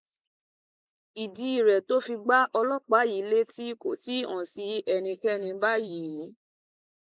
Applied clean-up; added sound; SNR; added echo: neural mask model Resemble Enhance denoiser.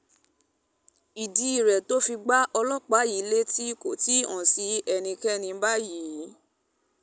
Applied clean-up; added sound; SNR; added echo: none; none; none; none.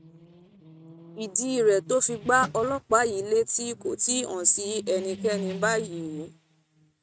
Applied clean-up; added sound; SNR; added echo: neural mask model RNNoise.